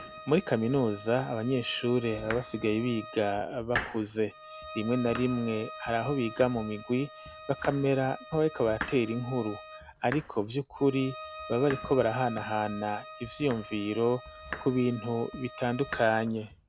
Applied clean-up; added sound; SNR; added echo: none; Bowed string instrument + Domestic sounds, home sounds; 13 dB; none.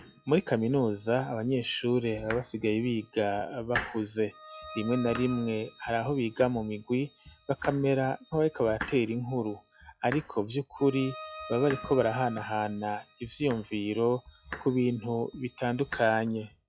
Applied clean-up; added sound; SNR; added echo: classical method log-MMSE.